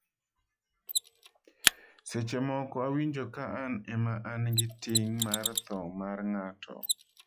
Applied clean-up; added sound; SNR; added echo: classical method log-MMSE.